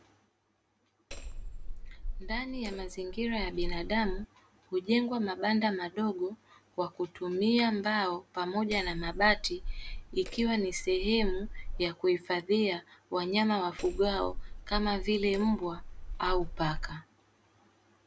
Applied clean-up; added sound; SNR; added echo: none; Hammer; 5 dB; none.